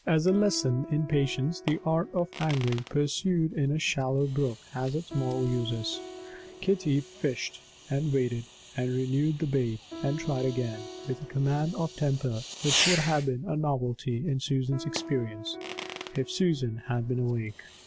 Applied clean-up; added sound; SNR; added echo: none; Piano + Fireworks; 11 dB; none.